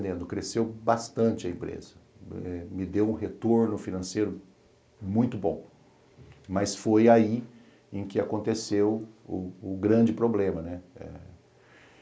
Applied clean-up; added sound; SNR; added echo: none; none; none; none.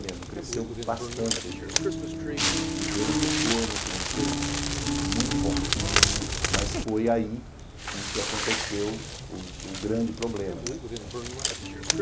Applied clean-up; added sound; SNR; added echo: none; Crackle; -4 dB; none.